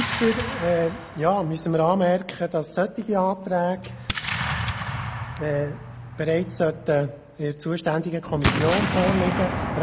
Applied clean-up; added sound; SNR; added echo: none; Explosion; 5 dB; none.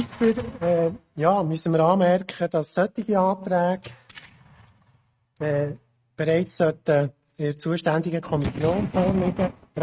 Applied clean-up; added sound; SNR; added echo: neural mask model RNNoise.